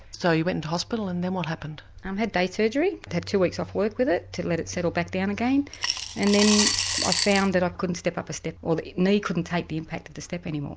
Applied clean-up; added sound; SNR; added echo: none; Coin (dropping) / Glass; 1 dB; none.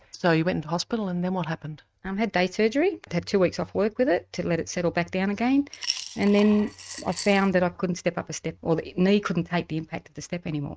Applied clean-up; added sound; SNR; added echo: neural mask model RNNoise.